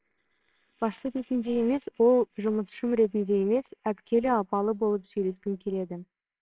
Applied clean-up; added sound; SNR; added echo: neural separator model SepFormer WHAMR!.